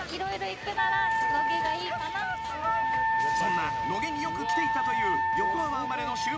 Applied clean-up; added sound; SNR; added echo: none; Wind instrument, woodwind instrument; -5 dB; none.